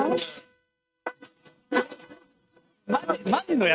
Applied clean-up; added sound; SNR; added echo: neural mask model RNNoise.